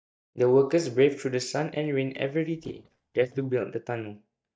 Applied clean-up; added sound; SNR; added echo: neural mask model DeepFilterNet 3.